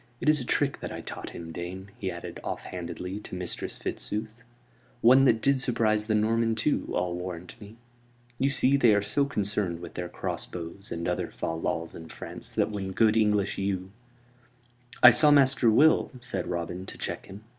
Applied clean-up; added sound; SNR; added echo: none; none; none; none.